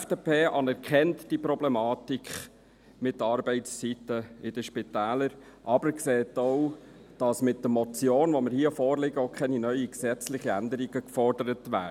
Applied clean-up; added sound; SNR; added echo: none; none; none; none.